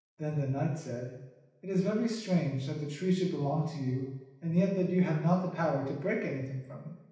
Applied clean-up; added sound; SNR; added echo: none; none; none; reverberation time 0.9 s.